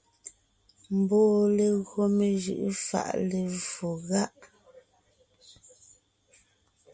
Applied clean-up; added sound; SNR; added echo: none; none; none; none.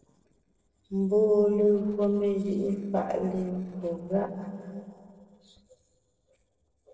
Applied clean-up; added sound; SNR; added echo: neural separator model SepFormer DNS4.